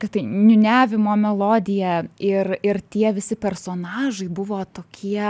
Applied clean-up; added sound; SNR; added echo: none; none; none; none.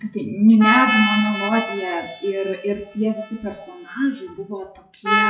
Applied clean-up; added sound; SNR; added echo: classical method WPE with log-MMSE.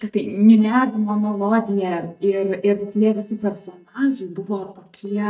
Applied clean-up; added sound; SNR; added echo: neural mask model DeepFilterNet 3.